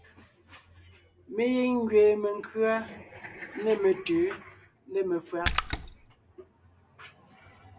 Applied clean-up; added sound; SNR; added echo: none; Splash, splatter; -1 dB; none.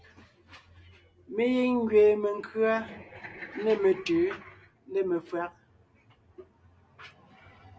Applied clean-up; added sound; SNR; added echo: none; none; none; none.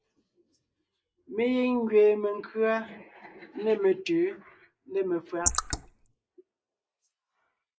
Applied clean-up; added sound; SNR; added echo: neural mask model Resemble Enhance denoiser.